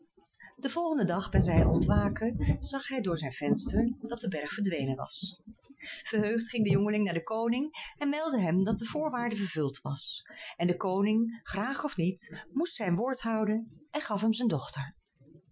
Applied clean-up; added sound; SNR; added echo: classical method Wiener filter.